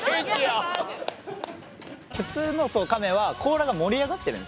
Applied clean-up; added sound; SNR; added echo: none; none; none; none.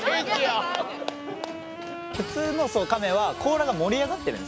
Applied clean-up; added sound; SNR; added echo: none; Wind instrument, woodwind instrument; 12 dB; none.